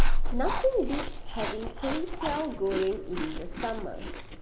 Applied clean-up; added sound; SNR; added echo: none; Chewing, mastication; -5 dB; none.